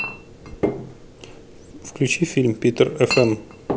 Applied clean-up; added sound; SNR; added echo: none; Chink, clink; 8 dB; none.